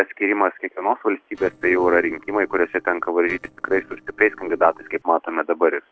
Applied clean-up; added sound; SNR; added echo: neural separator model SepFormer DNS4.